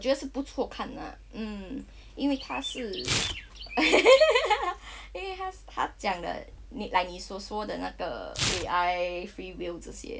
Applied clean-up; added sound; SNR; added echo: none; Chirp, tweet + Tearing; 10 dB; none.